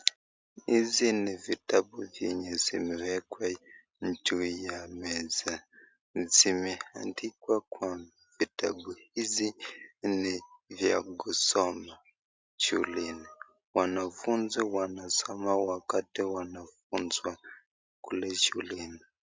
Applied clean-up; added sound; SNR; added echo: none; none; none; none.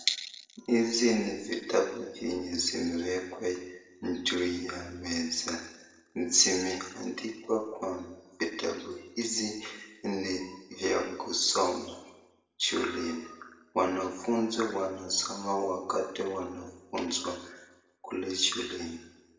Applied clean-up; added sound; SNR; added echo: none; none; none; reverberation time 0.9 s.